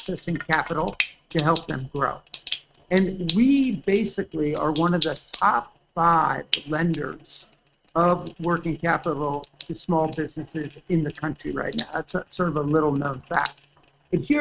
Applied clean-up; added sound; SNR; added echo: neural mask model RNNoise.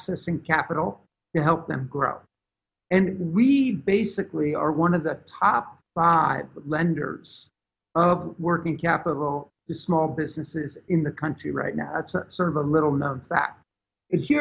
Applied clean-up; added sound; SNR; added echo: none; none; none; none.